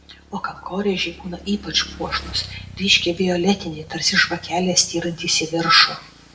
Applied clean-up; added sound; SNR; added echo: none; Motorcycle / Engine; 19 dB; reverberation time 0.5 s.